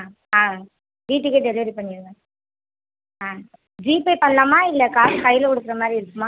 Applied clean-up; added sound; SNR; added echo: none; none; none; none.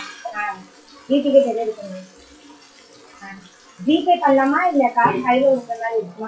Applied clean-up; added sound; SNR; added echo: classical method WPE with log-MMSE.